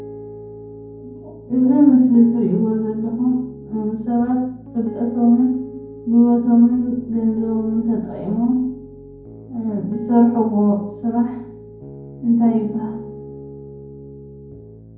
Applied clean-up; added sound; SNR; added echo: none; Piano; 16 dB; reverberation time 0.9 s.